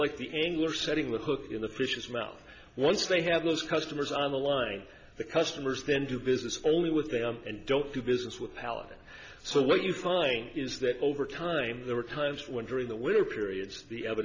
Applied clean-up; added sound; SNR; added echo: none; none; none; none.